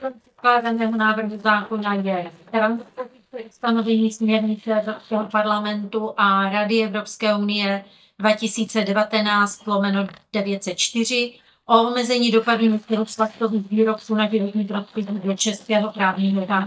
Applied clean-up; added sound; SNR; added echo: neural mask model DeepFilterNet 3.